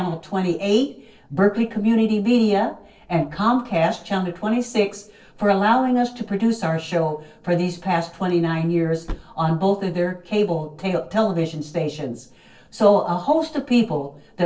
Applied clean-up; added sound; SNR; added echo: neural separator model SepFormer DNS4.